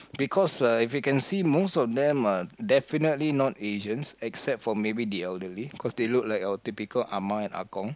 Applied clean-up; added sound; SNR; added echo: none; none; none; none.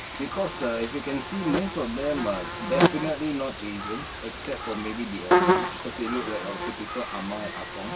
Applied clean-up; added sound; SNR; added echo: none; Buzz; -2 dB; reverberation time 0.1 s.